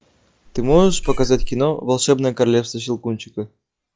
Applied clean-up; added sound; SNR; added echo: classical method log-MMSE.